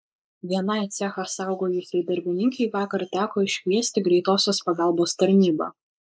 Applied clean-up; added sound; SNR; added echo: neural mask model Resemble Enhance denoiser.